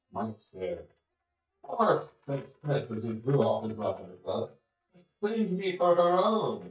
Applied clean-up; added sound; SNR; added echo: neural mask model DeepFilterNet 3.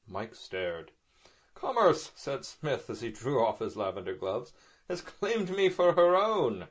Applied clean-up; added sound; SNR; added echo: none; none; none; none.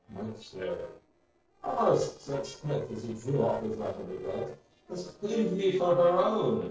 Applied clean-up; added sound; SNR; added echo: neural separator model SepFormer DNS4.